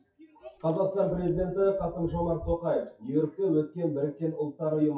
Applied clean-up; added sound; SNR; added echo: classical method WPE with log-MMSE.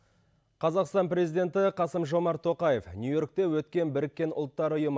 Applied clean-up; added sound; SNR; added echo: none; none; none; none.